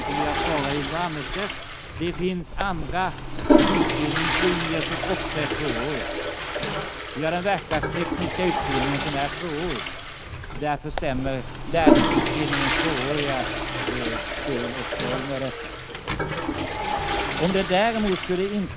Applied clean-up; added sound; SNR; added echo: none; Toilet flush / Water; -3 dB; none.